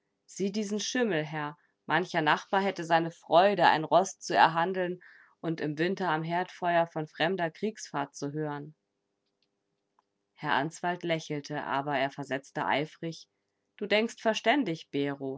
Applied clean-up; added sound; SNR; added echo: none; none; none; none.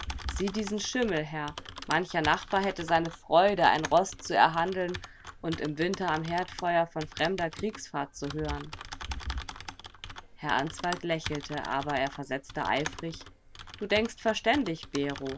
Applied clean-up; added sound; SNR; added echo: none; Typing; 12 dB; none.